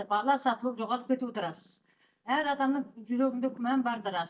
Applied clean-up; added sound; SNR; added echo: neural mask model DeepFilterNet 3.